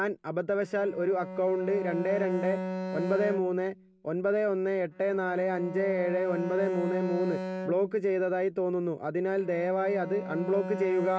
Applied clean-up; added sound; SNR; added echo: none; Bowed string instrument; 8 dB; none.